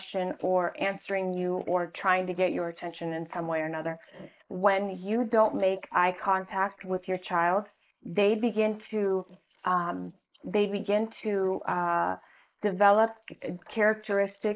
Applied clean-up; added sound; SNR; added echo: neural mask model Resemble Enhance denoiser.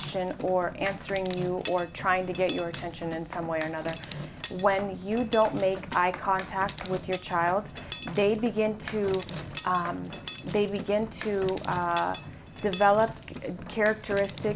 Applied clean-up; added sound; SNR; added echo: none; Mechanisms; 12 dB; none.